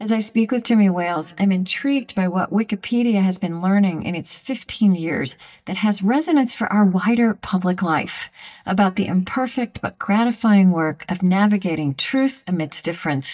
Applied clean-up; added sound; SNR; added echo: neural mask model DeepFilterNet 3.